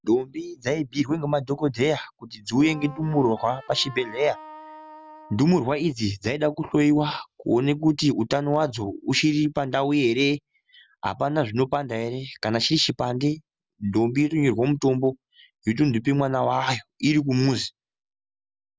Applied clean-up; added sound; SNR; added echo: none; Wind instrument, woodwind instrument; 19 dB; none.